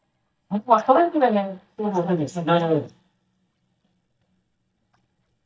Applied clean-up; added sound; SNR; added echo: neural mask model DeepFilterNet 3.